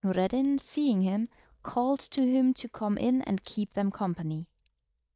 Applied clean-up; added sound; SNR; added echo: neural mask model DeepFilterNet 3.